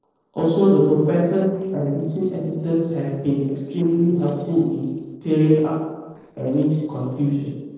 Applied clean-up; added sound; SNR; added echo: neural separator model SepFormer DNS4.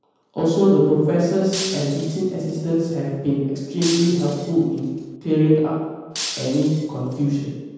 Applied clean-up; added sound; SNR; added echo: none; Shatter; 12 dB; reverberation time 1.2 s.